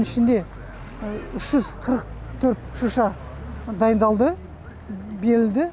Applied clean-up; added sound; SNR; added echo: none; none; none; none.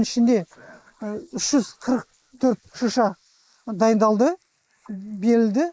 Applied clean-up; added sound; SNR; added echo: neural mask model Resemble Enhance denoiser.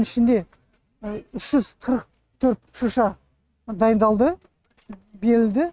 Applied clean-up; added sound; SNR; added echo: neural mask model RNNoise.